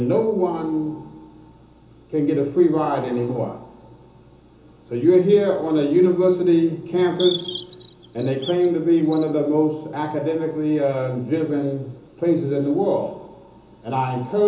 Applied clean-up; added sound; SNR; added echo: none; Bird; 15 dB; reverberation time 0.6 s.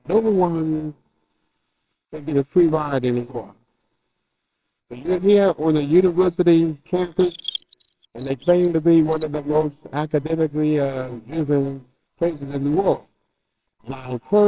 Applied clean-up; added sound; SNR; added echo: neural separator model SepFormer WHAMR!.